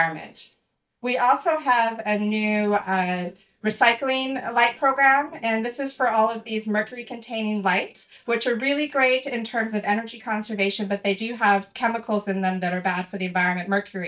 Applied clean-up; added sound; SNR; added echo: neural mask model DeepFilterNet 3.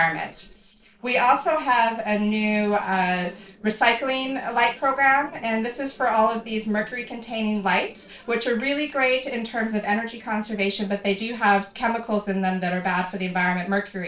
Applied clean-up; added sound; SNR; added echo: neural separator model SepFormer DNS4.